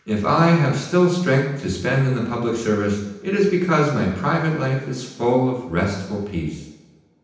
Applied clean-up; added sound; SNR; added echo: none; none; none; reverberation time 0.9 s.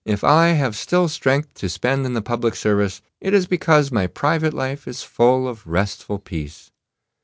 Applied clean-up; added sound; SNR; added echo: none; none; none; none.